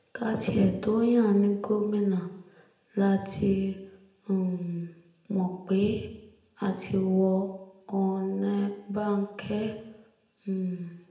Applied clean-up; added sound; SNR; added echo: none; none; none; reverberation time 0.7 s.